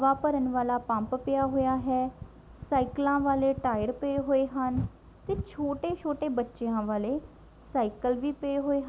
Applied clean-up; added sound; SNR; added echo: none; none; none; none.